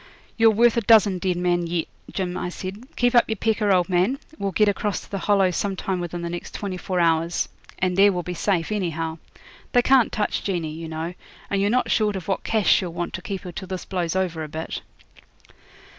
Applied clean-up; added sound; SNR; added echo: none; none; none; none.